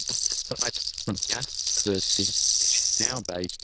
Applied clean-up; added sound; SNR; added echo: neural diffusion model UNIVERSE++.